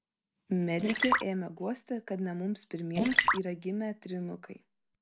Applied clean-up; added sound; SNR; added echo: neural mask model Resemble Enhance denoiser.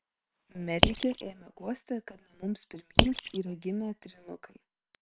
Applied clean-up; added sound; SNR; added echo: neural separator model SepFormer WHAM!.